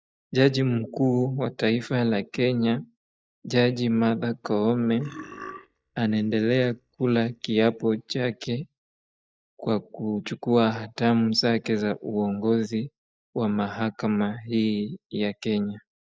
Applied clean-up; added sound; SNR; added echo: neural mask model DeepFilterNet 3.